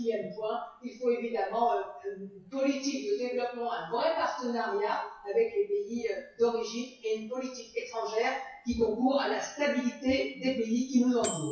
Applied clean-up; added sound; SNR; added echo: classical method WPE with log-MMSE.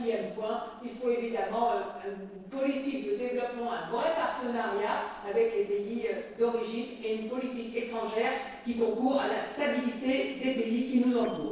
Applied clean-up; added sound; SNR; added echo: neural separator model SepFormer DNS4.